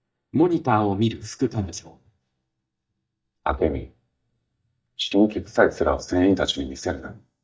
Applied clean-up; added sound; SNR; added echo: neural mask model DeepFilterNet 3.